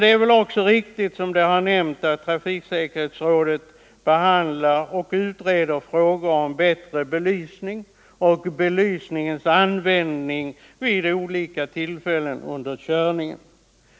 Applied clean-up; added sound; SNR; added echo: none; none; none; none.